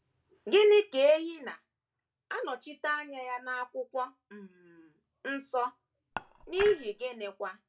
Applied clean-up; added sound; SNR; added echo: none; Dishes, pots, and pans / Chink, clink; 10 dB; none.